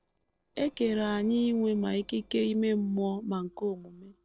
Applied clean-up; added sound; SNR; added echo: neural separator model SepFormer DNS4.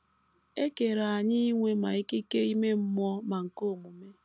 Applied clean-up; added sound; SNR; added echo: none; none; none; none.